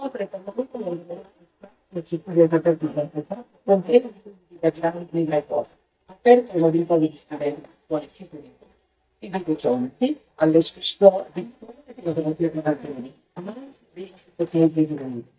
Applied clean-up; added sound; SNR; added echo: neural mask model DeepFilterNet 3.